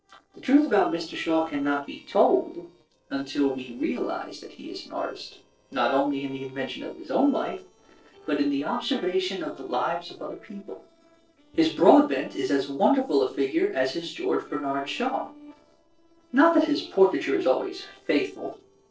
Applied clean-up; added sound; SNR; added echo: neural separator model SepFormer DNS4.